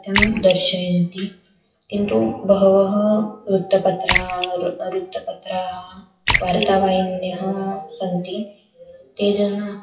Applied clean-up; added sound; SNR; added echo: classical method WPE with log-MMSE.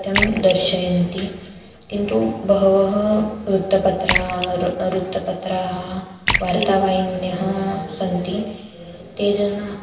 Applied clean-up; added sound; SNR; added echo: none; Splash, splatter; 7 dB; reverberation time 1.0 s.